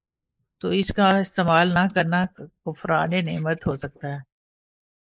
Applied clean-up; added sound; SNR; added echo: neural mask model Resemble Enhance denoiser.